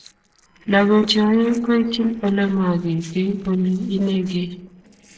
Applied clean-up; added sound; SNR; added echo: neural separator model SepFormer DNS4.